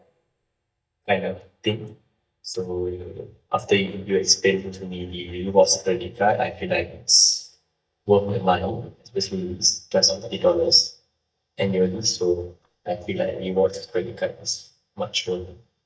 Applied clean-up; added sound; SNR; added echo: neural mask model DeepFilterNet 3.